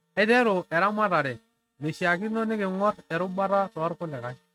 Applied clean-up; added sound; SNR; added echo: neural mask model RNNoise.